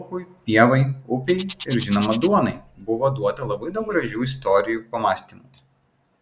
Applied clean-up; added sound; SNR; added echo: none; Bird; 16 dB; none.